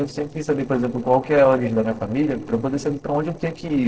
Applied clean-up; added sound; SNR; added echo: neural separator model SepFormer DNS4.